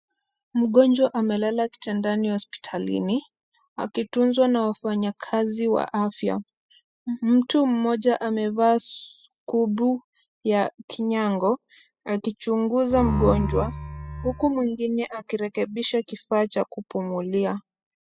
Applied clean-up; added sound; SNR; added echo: classical method spectral subtraction.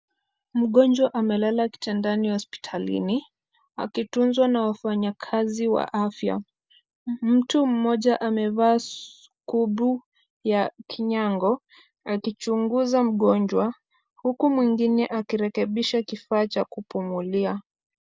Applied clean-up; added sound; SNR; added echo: none; none; none; none.